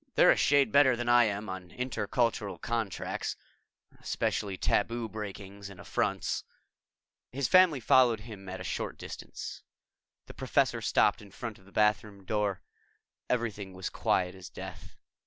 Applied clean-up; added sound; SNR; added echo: none; none; none; none.